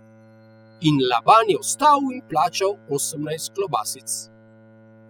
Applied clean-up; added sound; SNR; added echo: classical method spectral subtraction.